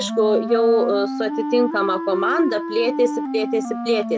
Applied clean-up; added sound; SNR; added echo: none; Wind instrument, woodwind instrument; 5 dB; none.